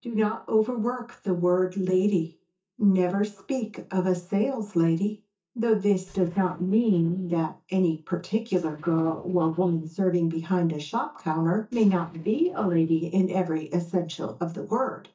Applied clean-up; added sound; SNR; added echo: neural mask model DeepFilterNet 3.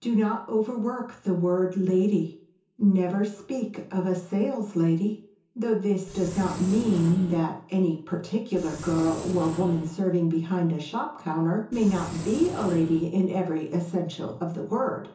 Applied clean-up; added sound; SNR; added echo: none; Engine; 12 dB; reverberation time 0.6 s.